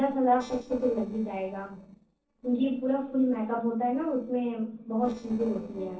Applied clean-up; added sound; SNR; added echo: neural separator model SepFormer DNS4.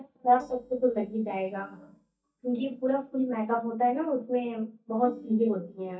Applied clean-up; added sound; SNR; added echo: neural mask model DeepFilterNet 3.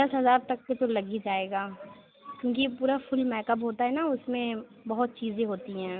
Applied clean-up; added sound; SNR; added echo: none; none; none; none.